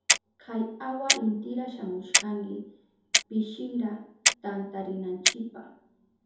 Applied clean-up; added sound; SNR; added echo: none; Clock; -4 dB; reverberation time 2.7 s.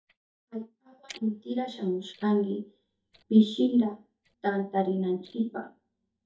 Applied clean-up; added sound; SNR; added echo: neural mask model DeepFilterNet 3.